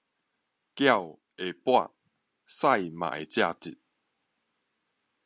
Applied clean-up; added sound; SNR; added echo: none; none; none; none.